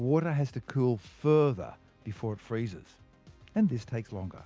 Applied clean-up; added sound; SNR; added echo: none; none; none; none.